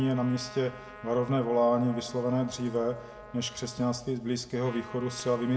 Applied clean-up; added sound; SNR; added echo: none; Trumpet; 18 dB; reverberation time 0.6 s.